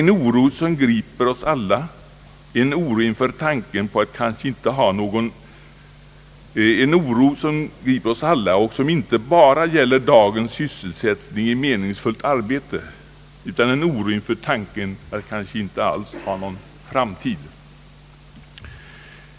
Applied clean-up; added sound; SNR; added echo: none; none; none; none.